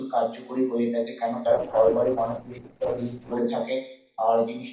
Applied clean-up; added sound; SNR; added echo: neural separator model SepFormer DNS4.